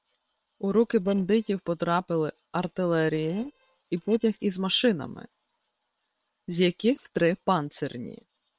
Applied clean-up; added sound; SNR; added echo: neural separator model SepFormer WHAM!.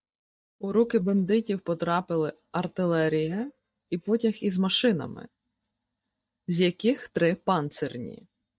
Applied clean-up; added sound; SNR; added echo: neural mask model DeepFilterNet 3.